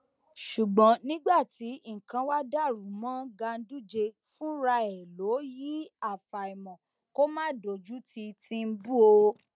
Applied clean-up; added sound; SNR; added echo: none; none; none; none.